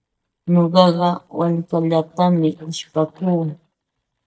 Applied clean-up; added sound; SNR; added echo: neural mask model DeepFilterNet 3.